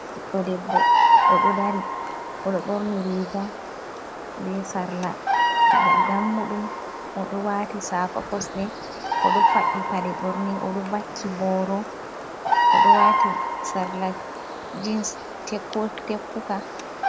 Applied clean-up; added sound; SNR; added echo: none; Bird vocalization, bird call, bird song; -5 dB; none.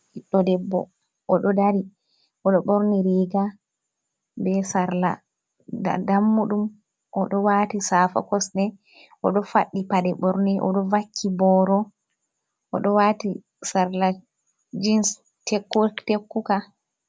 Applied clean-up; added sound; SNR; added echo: none; none; none; none.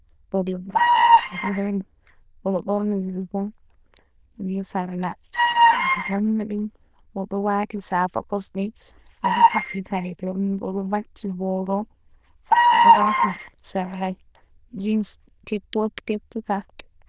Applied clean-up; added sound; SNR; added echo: neural diffusion model UNIVERSE++.